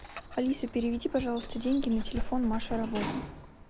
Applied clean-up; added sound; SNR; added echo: none; Dog + Sliding door; 6 dB; none.